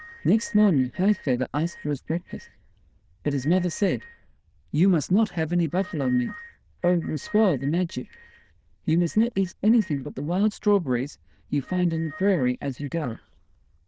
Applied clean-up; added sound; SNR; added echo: neural diffusion model UNIVERSE++.